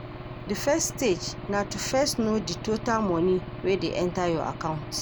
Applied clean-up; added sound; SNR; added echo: none; Engine / Aircraft; 10 dB; none.